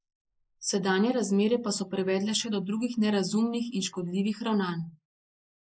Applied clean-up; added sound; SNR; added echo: neural mask model Resemble Enhance denoiser.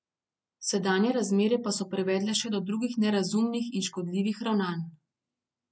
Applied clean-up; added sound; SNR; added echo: none; none; none; none.